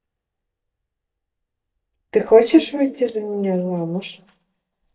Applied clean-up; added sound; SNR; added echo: neural mask model DeepFilterNet 3.